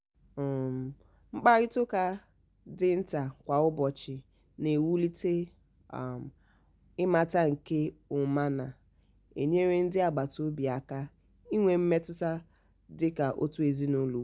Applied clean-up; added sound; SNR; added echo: none; none; none; none.